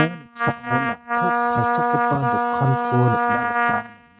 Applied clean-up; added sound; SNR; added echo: neural mask model RNNoise.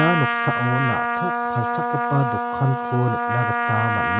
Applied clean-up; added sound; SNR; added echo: none; Trumpet; -1 dB; none.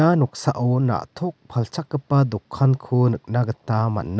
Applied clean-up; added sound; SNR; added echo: none; none; none; none.